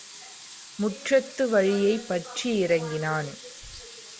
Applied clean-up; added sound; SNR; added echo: none; Sink (filling or washing) / Water tap, faucet; 17 dB; none.